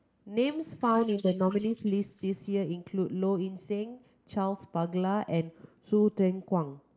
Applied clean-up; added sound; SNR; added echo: neural mask model Resemble Enhance denoiser.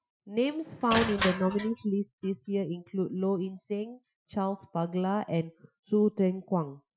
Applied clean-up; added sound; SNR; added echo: classical method Wiener filter.